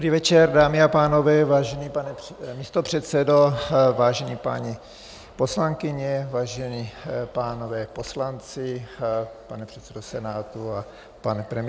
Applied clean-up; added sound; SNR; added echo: none; none; none; none.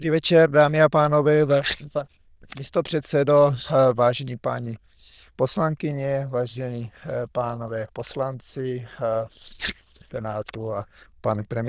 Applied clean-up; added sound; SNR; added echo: neural diffusion model UNIVERSE++.